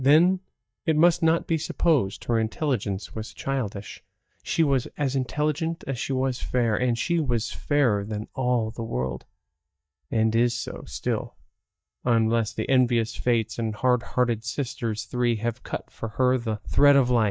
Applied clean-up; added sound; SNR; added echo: neural mask model DeepFilterNet 3.